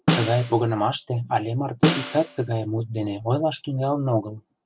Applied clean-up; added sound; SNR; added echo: none; Snare drum; 4 dB; none.